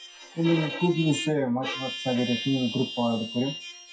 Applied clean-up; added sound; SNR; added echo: classical method WPE with log-MMSE.